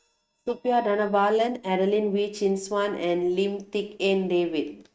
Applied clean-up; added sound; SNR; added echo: neural mask model RNNoise.